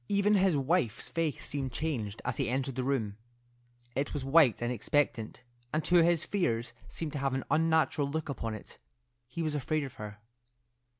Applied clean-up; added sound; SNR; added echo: none; none; none; none.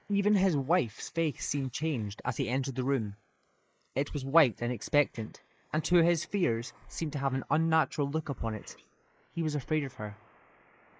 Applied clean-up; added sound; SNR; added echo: neural mask model Resemble Enhance denoiser.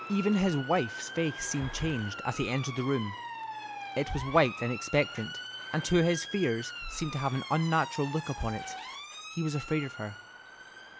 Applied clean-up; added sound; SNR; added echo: none; Motor vehicle (road) / Siren; 10 dB; none.